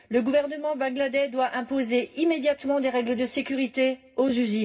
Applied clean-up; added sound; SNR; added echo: none; none; none; reverberation time 0.4 s.